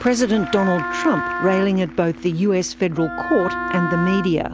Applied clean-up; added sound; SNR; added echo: none; Wind instrument, woodwind instrument; 7 dB; none.